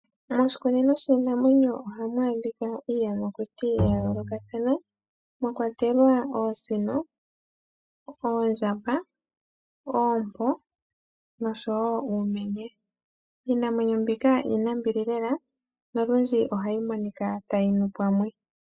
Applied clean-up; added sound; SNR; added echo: classical method spectral subtraction.